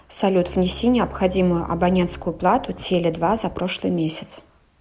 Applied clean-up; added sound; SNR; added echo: none; Bowed string instrument + Wind; 16 dB; none.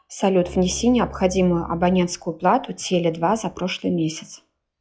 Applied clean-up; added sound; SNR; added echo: classical method log-MMSE.